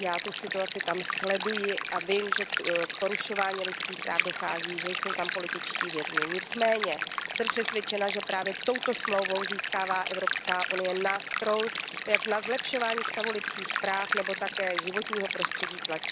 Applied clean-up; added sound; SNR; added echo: none; Stream; 1 dB; none.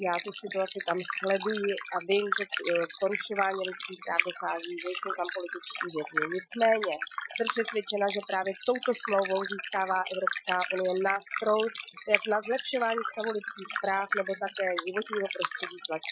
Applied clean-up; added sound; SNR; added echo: classical method Wiener filter.